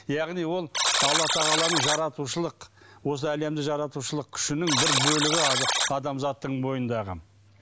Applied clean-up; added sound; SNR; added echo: none; Alarm; -1 dB; none.